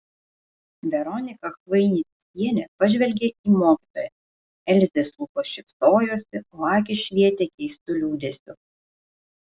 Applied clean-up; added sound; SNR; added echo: none; none; none; none.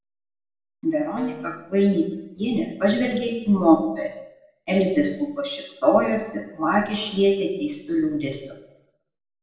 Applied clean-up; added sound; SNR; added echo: none; Wind instrument, woodwind instrument; 17 dB; reverberation time 0.8 s.